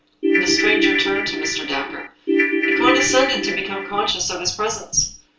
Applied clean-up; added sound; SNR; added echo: none; Ringtone / Keyboard (musical); -3 dB; reverberation time 0.3 s.